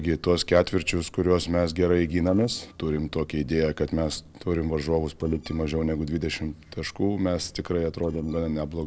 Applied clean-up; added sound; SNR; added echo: neural separator model SepFormer DNS4.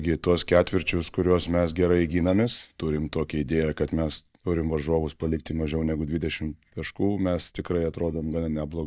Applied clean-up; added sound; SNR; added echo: neural mask model DeepFilterNet 3.